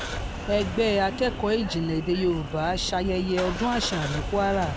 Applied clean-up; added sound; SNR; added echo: none; Engine starting / Car; 7 dB; none.